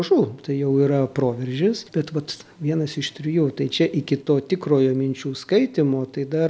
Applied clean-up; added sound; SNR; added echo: none; none; none; none.